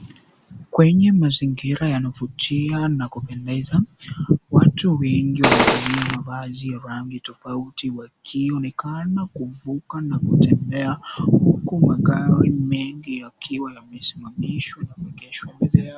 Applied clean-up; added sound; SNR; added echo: none; Gunshot, gunfire; -2 dB; none.